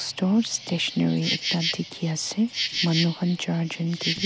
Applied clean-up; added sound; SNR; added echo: none; Insect; 6 dB; none.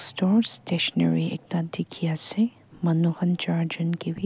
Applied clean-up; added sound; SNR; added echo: none; none; none; none.